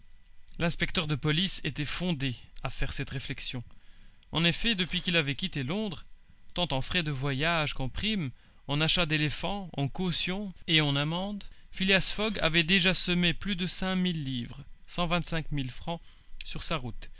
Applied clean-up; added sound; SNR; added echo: none; Shatter; 16 dB; none.